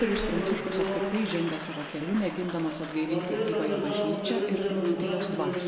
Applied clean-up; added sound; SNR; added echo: none; Applause; 0 dB; reverberation time 0.6 s.